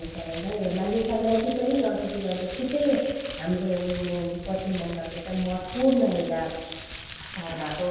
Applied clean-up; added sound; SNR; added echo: none; Crumpling, crinkling; 11 dB; reverberation time 1.2 s.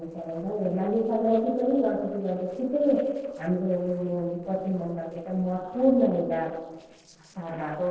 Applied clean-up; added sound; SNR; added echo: neural separator model SepFormer DNS4.